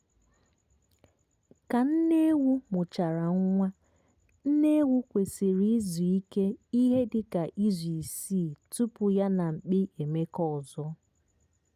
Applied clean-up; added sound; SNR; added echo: none; none; none; none.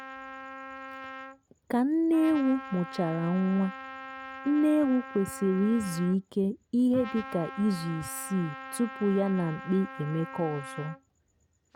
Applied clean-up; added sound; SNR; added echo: none; Trumpet; 14 dB; none.